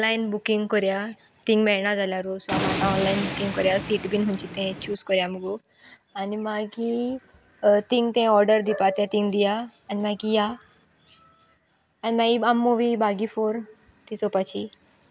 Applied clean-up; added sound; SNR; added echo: none; Thunder; 5 dB; none.